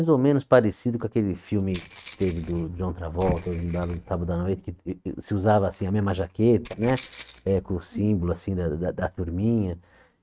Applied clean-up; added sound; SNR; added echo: neural mask model RNNoise.